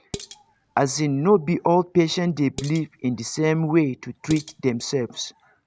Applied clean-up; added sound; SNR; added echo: none; Dishes, pots, and pans; 17 dB; none.